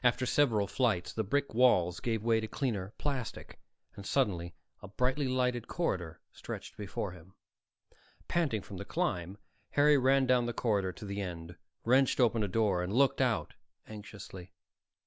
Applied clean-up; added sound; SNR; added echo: none; none; none; none.